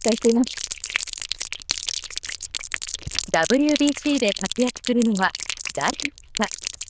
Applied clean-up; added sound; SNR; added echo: neural diffusion model UNIVERSE++.